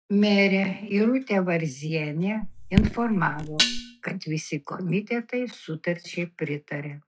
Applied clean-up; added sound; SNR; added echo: classical method log-MMSE.